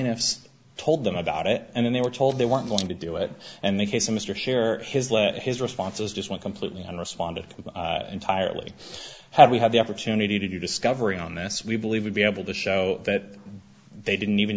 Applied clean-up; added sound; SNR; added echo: none; Camera; 12 dB; none.